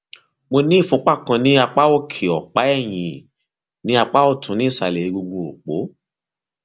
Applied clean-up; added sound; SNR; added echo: none; none; none; none.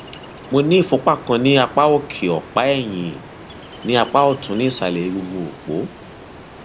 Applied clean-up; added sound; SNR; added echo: none; Ocean; 18 dB; none.